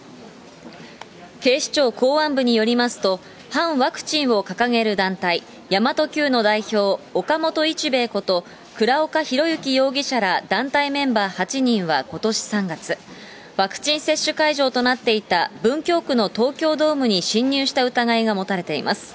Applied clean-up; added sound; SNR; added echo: none; none; none; none.